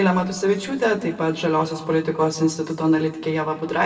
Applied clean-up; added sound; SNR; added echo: neural separator model SepFormer DNS4.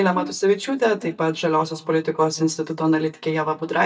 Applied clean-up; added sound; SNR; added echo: neural mask model DeepFilterNet 3.